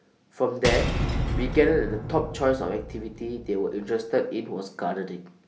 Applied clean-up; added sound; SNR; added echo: none; Shatter / Boom; 3 dB; none.